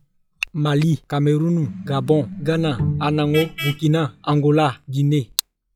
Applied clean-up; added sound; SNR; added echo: classical method log-MMSE.